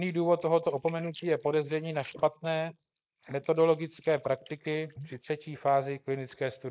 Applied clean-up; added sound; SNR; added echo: neural mask model Resemble Enhance denoiser.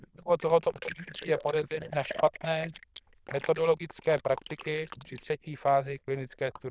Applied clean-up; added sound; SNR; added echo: neural diffusion model UNIVERSE++.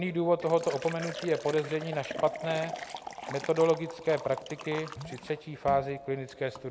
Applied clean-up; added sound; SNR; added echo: none; Liquid; 12 dB; none.